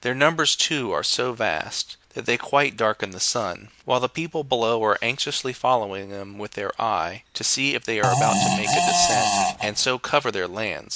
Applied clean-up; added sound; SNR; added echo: none; Fart; -3 dB; none.